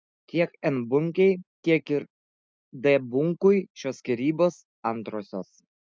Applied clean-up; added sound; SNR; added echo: none; none; none; none.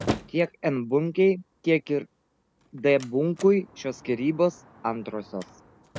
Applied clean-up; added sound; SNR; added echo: none; Slam; 14 dB; none.